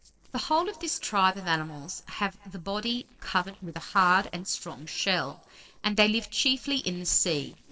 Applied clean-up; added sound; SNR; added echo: neural separator model SepFormer DNS4.